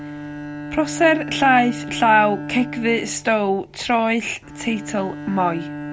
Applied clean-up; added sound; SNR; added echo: none; Bowed string instrument; 11 dB; none.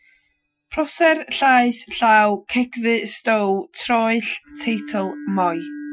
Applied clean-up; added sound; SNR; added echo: classical method Wiener filter.